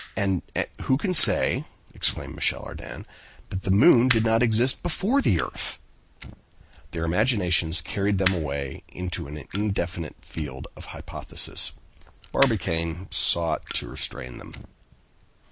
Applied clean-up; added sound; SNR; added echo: none; Fire; 15 dB; none.